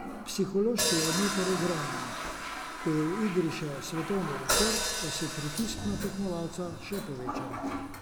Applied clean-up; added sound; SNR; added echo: none; Hi-hat + Toilet flush; 2 dB; none.